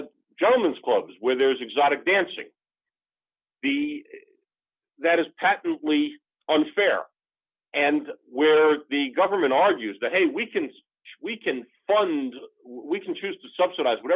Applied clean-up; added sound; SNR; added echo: none; none; none; none.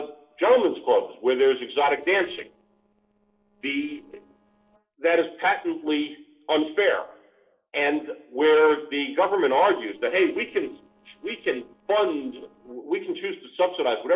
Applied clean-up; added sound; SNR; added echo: neural separator model SepFormer DNS4.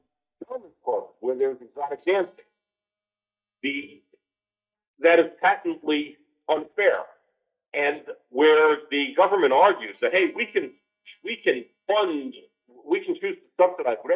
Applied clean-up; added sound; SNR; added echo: neural mask model DeepFilterNet 3.